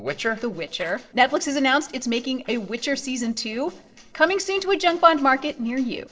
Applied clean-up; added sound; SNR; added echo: neural separator model SepFormer DNS4.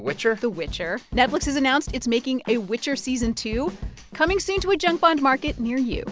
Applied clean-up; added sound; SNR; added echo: none; none; none; none.